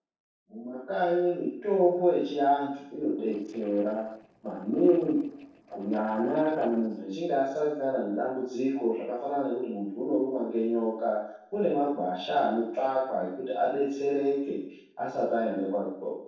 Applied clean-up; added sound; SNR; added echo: neural separator model SepFormer DNS4.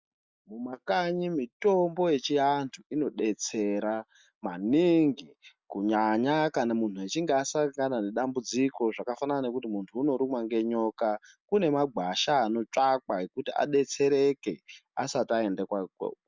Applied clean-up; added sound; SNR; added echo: none; none; none; none.